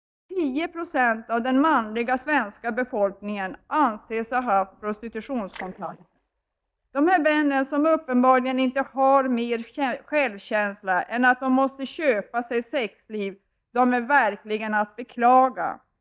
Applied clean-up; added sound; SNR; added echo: neural mask model DeepFilterNet 3.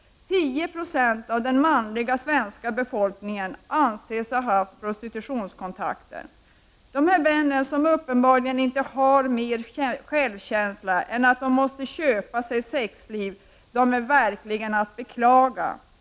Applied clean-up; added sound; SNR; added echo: none; none; none; none.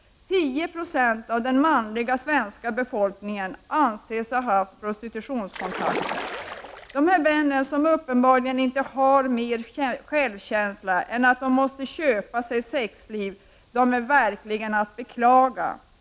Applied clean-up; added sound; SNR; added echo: none; Splash, splatter; 9 dB; none.